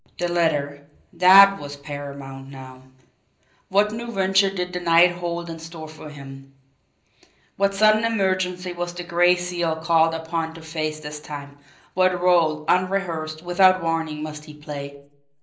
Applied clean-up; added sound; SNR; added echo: none; none; none; reverberation time 0.5 s.